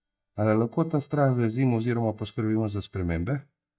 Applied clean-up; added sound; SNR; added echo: neural mask model DeepFilterNet 3.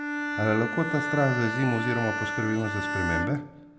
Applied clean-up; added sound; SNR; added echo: none; Bowed string instrument; 3 dB; none.